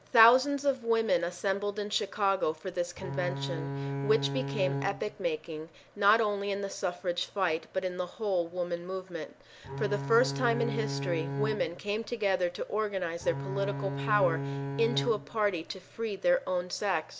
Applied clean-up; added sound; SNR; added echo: none; Bowed string instrument; 6 dB; none.